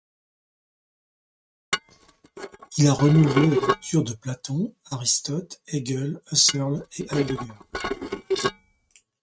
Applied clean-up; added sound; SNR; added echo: neural mask model RNNoise.